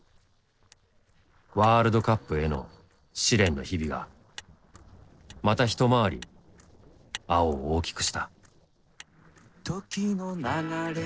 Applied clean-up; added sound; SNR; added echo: neural separator model SepFormer DNS4.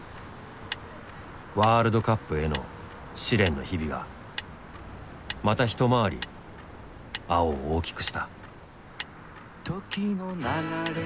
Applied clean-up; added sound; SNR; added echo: none; Motor vehicle (road); 15 dB; none.